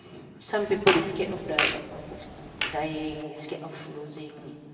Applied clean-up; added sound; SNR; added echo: none; Fart; 0 dB; reverberation time 2.5 s.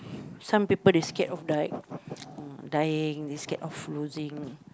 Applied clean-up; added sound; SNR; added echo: none; none; none; none.